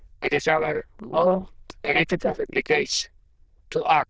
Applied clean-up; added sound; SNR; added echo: neural diffusion model UNIVERSE++.